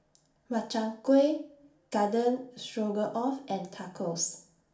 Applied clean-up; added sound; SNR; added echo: none; none; none; reverberation time 0.4 s.